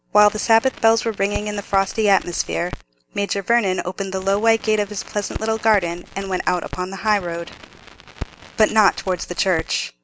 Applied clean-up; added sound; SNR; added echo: none; Crackle; 15 dB; none.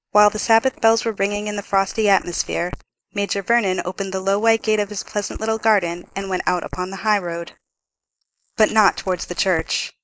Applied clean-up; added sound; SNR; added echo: neural mask model Resemble Enhance denoiser.